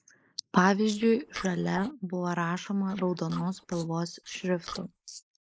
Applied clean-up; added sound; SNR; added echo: neural mask model Resemble Enhance denoiser.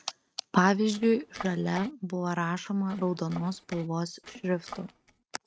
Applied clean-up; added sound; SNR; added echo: neural mask model RNNoise.